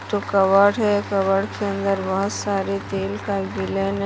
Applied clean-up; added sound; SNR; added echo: none; Applause + Bowed string instrument; 13 dB; none.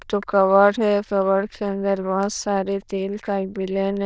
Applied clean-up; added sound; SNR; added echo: neural diffusion model UNIVERSE++.